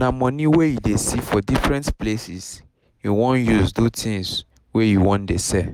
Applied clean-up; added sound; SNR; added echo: none; none; none; none.